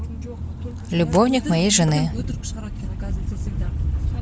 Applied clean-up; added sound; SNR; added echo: none; none; none; none.